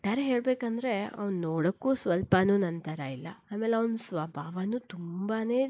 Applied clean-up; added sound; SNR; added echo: neural mask model Resemble Enhance denoiser.